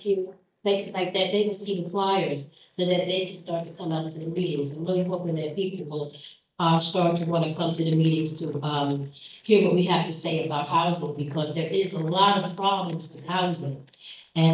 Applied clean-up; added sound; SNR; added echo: neural mask model DeepFilterNet 3.